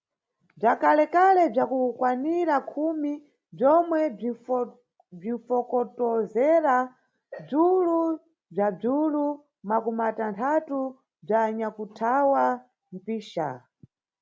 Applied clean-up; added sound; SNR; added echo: none; none; none; none.